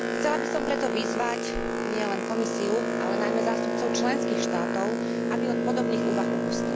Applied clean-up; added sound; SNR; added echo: none; Boat, Water vehicle; -4 dB; none.